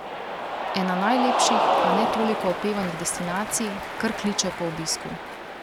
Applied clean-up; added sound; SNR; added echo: none; Cheering; -1 dB; none.